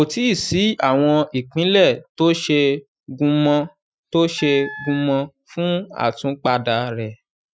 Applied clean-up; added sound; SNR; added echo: classical method Wiener filter.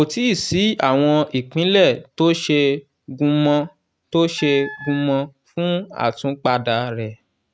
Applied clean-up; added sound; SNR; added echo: neural mask model RNNoise.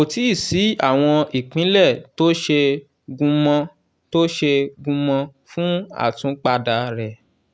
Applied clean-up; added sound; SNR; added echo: none; none; none; none.